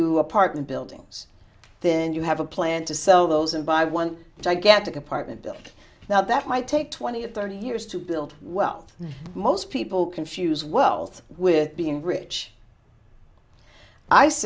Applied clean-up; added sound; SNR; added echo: none; none; none; none.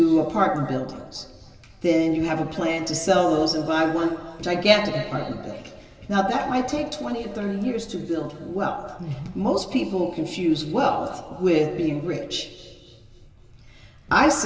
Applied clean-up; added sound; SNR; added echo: none; none; none; reverberation time 2.3 s.